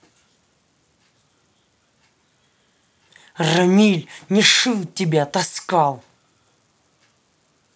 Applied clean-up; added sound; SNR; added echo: none; none; none; none.